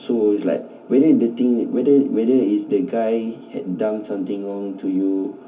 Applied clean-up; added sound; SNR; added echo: none; none; none; reverberation time 0.3 s.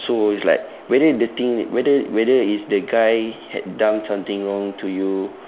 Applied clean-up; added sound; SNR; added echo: none; none; none; none.